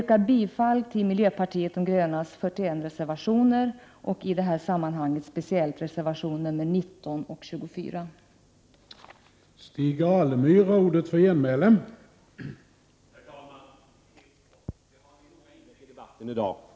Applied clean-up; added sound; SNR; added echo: none; none; none; none.